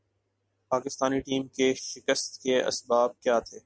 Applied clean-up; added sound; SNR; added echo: none; none; none; none.